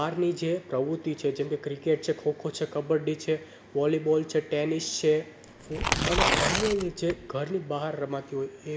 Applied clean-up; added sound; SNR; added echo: none; Tearing; -1 dB; none.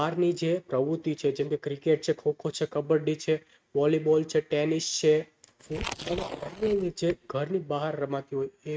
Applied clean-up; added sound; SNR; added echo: neural mask model RNNoise.